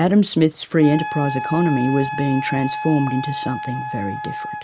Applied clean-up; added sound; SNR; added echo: none; Wind instrument, woodwind instrument; 8 dB; none.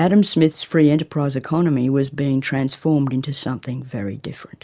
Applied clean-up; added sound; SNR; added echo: none; none; none; none.